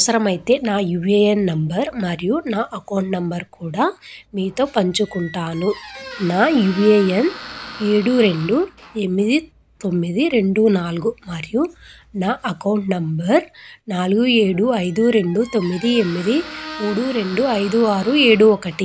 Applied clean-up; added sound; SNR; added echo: none; Squeak; 19 dB; none.